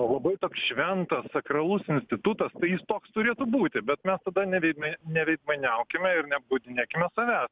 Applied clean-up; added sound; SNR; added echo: none; none; none; none.